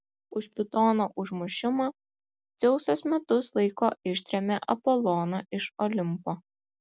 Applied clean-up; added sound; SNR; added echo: none; none; none; none.